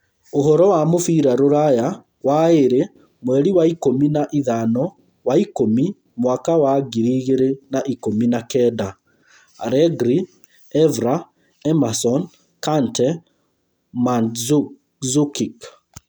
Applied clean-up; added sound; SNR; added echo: none; none; none; none.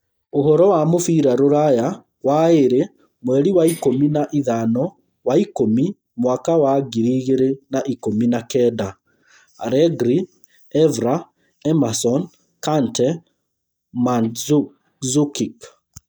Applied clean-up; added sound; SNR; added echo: neural mask model DeepFilterNet 3.